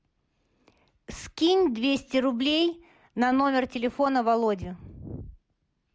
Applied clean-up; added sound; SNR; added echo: none; none; none; none.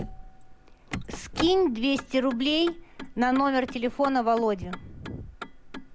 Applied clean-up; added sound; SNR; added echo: none; Motor vehicle (road); 12 dB; none.